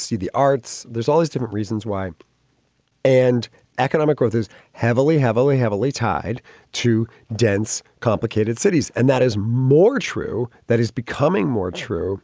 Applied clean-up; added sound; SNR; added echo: none; none; none; none.